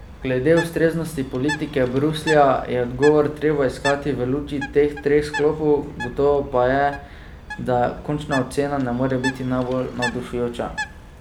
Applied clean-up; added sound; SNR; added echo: none; Bird; 12 dB; none.